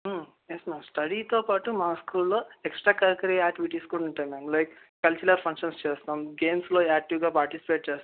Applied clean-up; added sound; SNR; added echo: none; none; none; none.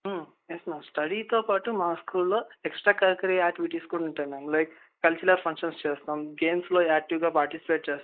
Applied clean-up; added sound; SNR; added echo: neural mask model Resemble Enhance denoiser.